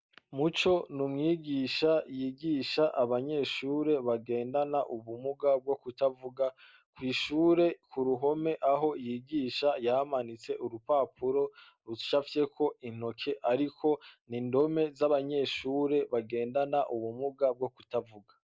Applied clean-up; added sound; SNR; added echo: none; none; none; none.